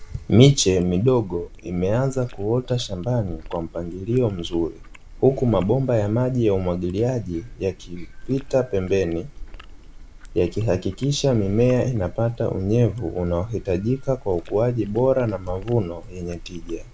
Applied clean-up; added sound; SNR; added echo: none; Chewing, mastication; 15 dB; none.